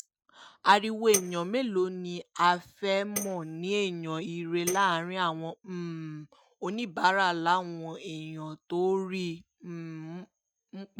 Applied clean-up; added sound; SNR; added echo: neural mask model RNNoise.